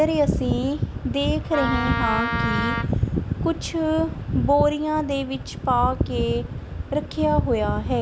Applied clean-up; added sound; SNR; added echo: none; Wind instrument, woodwind instrument; 5 dB; none.